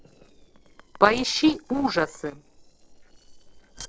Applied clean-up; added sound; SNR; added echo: neural separator model SepFormer DNS4.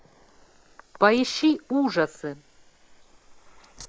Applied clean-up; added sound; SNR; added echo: neural mask model Resemble Enhance denoiser.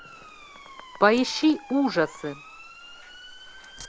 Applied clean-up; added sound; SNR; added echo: none; Motor vehicle (road) / Siren + Liquid; 18 dB; none.